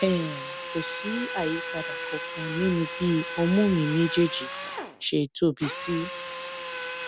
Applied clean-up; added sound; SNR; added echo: none; Drill; 7 dB; none.